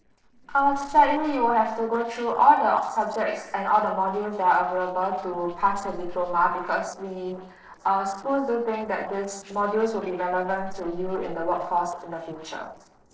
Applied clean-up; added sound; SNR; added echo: neural separator model SepFormer DNS4.